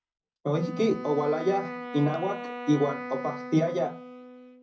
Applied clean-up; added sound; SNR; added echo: none; Wind instrument, woodwind instrument; 10 dB; reverberation time 0.4 s.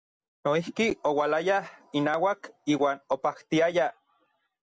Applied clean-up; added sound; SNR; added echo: none; none; none; none.